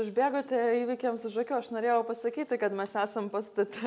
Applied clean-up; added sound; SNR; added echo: none; none; none; none.